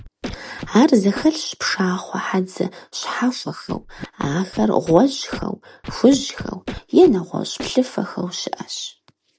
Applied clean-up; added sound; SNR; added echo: none; Scratching (performance technique); 17 dB; none.